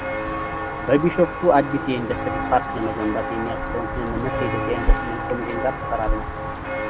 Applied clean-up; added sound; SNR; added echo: none; Walk, footsteps; 1 dB; none.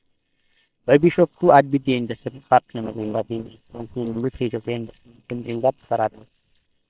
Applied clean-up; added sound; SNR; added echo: neural separator model SepFormer WHAM!.